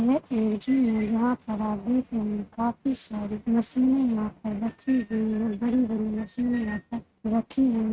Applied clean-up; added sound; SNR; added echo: neural mask model RNNoise.